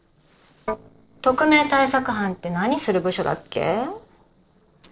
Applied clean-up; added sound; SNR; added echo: neural separator model SepFormer DNS4.